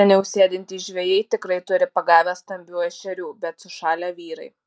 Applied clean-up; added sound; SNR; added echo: none; none; none; none.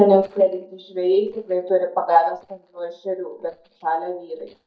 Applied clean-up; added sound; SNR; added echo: neural mask model DeepFilterNet 3.